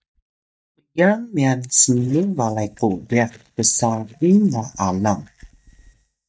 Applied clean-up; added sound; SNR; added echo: neural mask model DeepFilterNet 3.